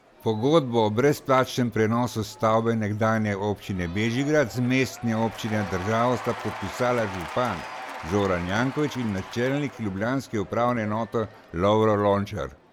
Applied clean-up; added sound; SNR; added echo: none; Applause / Crowd / Cheering; 16 dB; none.